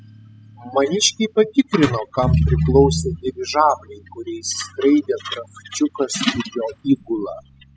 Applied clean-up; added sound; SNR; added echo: classical method spectral subtraction.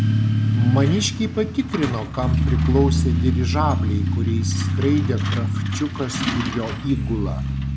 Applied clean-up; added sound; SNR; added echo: none; Truck; -3 dB; none.